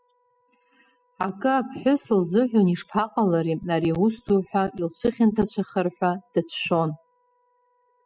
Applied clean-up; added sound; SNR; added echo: classical method spectral subtraction.